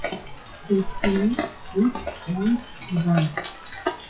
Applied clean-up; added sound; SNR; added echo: classical method WPE with log-MMSE.